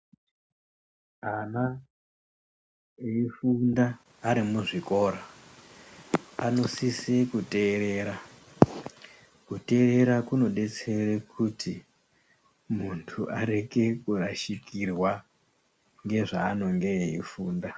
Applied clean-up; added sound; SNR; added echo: none; none; none; none.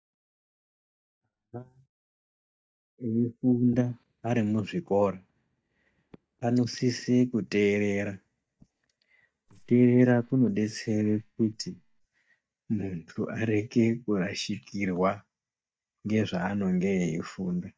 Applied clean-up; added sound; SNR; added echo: neural mask model DeepFilterNet 3.